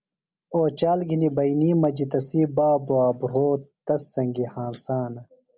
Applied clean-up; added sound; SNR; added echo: none; none; none; none.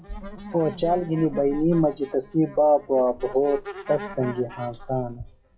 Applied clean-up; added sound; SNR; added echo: classical method WPE with log-MMSE.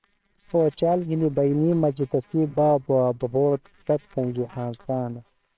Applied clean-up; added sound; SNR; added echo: neural separator model SepFormer WHAMR!.